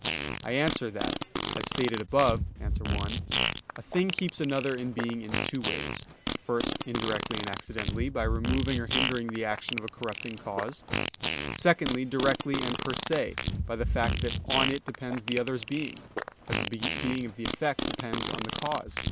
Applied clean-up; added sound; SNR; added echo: none; Fart; 1 dB; none.